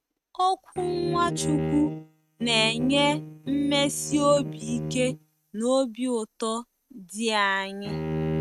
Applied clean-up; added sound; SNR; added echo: neural mask model RNNoise.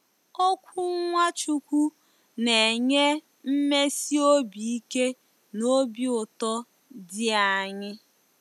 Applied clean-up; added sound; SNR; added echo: none; none; none; none.